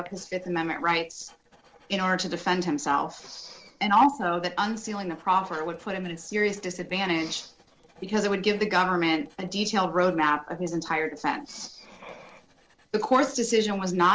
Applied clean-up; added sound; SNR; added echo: neural separator model SepFormer DNS4.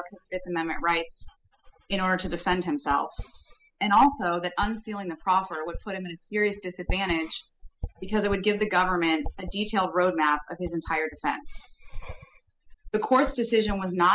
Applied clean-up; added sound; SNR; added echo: classical method spectral subtraction.